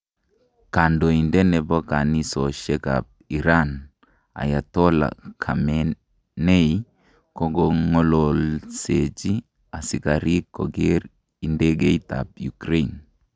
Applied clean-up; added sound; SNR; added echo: none; none; none; none.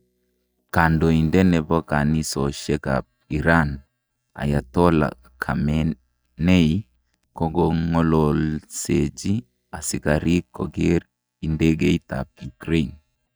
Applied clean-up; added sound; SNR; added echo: neural mask model DeepFilterNet 3.